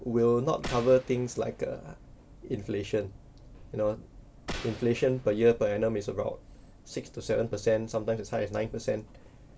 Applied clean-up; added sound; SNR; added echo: none; Gunshot, gunfire; 15 dB; none.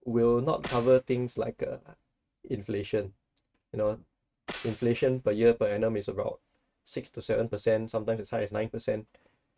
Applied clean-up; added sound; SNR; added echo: neural mask model RNNoise.